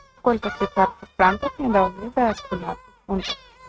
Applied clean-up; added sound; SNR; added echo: neural mask model RNNoise.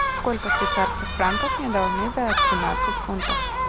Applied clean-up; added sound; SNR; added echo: none; Gull, seagull; -3 dB; none.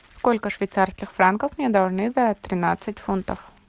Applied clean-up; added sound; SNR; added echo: none; none; none; none.